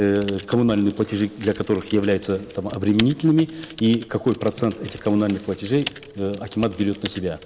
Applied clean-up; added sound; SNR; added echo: none; Typing; 18 dB; none.